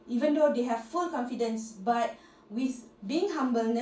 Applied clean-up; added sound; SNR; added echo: none; none; none; reverberation time 0.3 s.